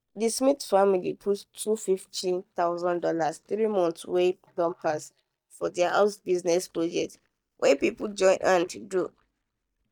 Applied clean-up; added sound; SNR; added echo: neural mask model DeepFilterNet 3.